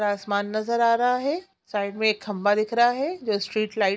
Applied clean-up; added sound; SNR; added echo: none; none; none; none.